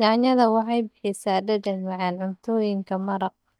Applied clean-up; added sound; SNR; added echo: neural mask model DeepFilterNet 3.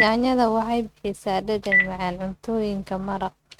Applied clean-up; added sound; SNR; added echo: neural mask model RNNoise.